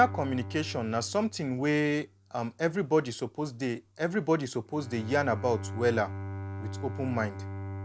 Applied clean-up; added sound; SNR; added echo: none; Bowed string instrument; 10 dB; none.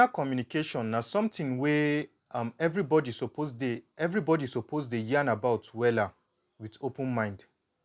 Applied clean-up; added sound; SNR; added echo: none; none; none; none.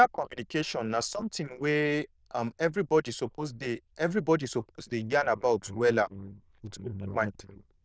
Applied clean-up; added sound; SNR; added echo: neural diffusion model UNIVERSE++.